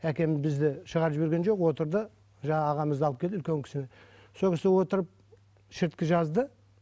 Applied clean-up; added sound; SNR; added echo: none; none; none; none.